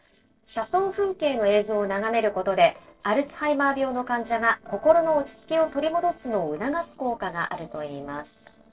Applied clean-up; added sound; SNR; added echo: neural separator model SepFormer DNS4.